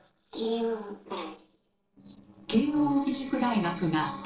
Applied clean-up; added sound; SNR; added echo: neural separator model SepFormer DNS4.